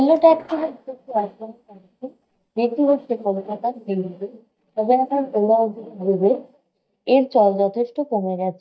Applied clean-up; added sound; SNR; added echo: neural mask model DeepFilterNet 3.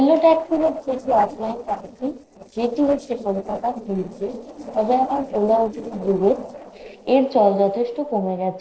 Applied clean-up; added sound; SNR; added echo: neural separator model SepFormer DNS4.